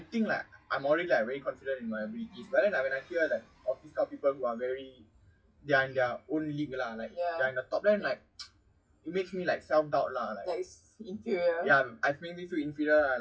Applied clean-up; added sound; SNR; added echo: classical method WPE with log-MMSE.